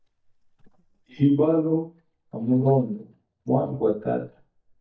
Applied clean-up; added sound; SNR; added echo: neural mask model DeepFilterNet 3.